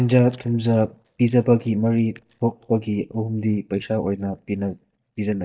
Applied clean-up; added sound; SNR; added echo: neural mask model DeepFilterNet 3.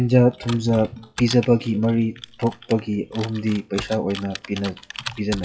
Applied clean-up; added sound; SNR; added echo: classical method WPE with log-MMSE.